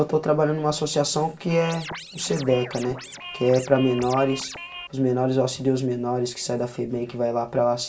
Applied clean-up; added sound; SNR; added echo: none; Scratching (performance technique); 14 dB; reverberation time 0.2 s.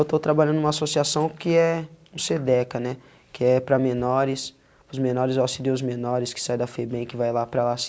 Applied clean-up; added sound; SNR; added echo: none; none; none; none.